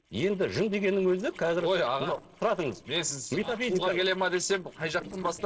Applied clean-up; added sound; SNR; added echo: neural separator model SepFormer DNS4.